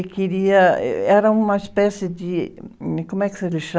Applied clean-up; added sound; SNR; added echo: none; none; none; none.